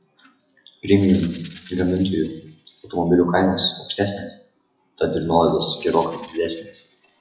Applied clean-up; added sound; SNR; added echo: classical method WPE with log-MMSE.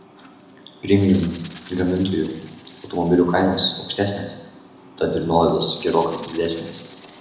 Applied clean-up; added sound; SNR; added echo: none; Rattle (instrument); 16 dB; reverberation time 0.9 s.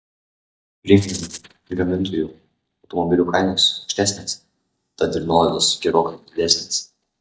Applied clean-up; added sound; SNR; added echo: neural mask model DeepFilterNet 3.